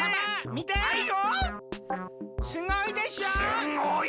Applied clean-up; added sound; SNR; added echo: none; Wind instrument, woodwind instrument; 16 dB; none.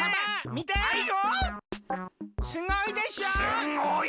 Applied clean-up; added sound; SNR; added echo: none; none; none; none.